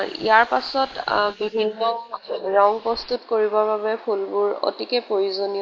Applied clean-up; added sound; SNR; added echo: neural mask model Resemble Enhance denoiser.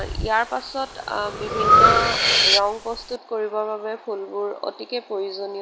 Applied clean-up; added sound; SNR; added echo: none; Breathing; -4 dB; none.